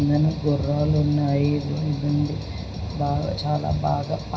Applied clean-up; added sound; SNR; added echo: none; Bass guitar; 18 dB; reverberation time 0.4 s.